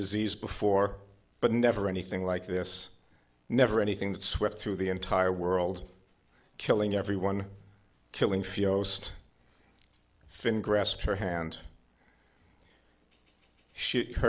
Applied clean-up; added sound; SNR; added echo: none; none; none; none.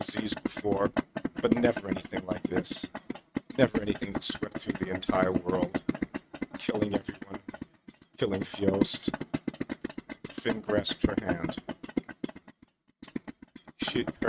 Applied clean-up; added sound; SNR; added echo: neural mask model RNNoise.